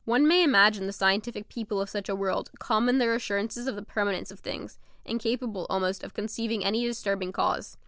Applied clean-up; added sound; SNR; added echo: none; none; none; none.